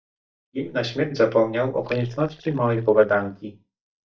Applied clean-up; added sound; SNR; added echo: neural mask model DeepFilterNet 3.